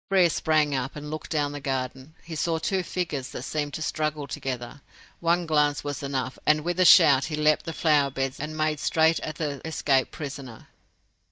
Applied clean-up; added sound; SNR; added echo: neural mask model DeepFilterNet 3.